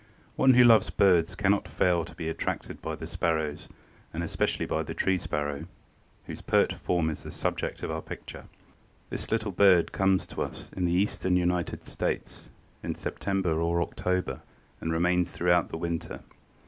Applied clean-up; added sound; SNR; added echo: none; none; none; none.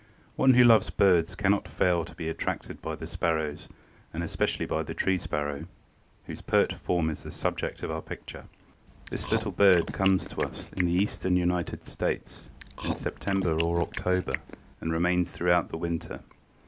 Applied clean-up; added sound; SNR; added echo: none; Chewing, mastication; 11 dB; none.